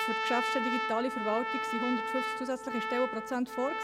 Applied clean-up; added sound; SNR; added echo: none; Trumpet; 0 dB; none.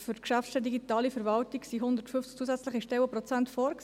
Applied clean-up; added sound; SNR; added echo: none; none; none; none.